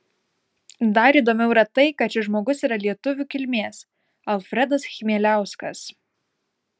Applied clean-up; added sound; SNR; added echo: none; none; none; none.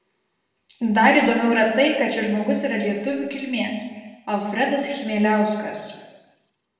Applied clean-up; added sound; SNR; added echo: none; none; none; reverberation time 1.2 s.